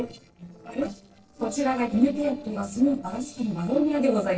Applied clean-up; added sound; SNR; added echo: neural separator model SepFormer DNS4.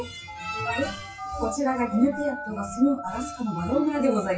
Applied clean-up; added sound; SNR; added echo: classical method WPE with log-MMSE.